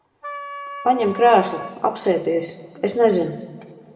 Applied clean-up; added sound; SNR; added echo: none; Wind instrument, woodwind instrument; 13 dB; reverberation time 1.5 s.